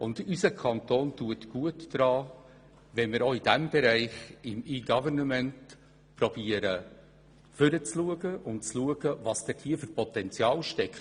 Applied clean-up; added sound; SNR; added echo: none; none; none; none.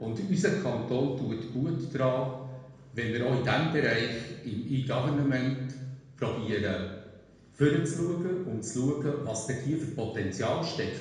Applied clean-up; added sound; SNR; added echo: none; none; none; reverberation time 1.0 s.